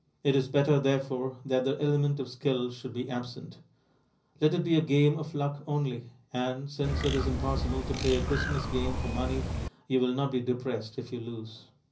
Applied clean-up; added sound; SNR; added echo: none; Bird; 1 dB; reverberation time 0.5 s.